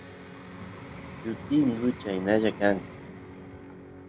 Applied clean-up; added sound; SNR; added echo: none; Electric guitar + Vehicle; 12 dB; none.